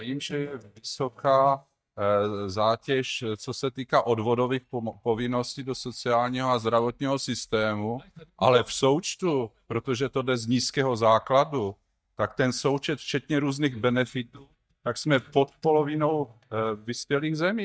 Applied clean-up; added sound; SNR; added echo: neural mask model DeepFilterNet 3.